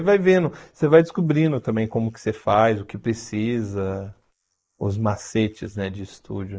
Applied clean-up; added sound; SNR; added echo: neural mask model Resemble Enhance denoiser.